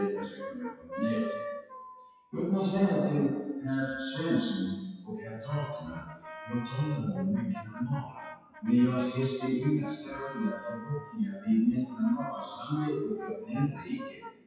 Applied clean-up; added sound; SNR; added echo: classical method WPE with log-MMSE.